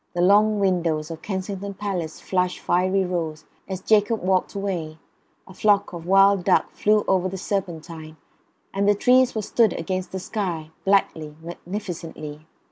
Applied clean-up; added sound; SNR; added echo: none; none; none; none.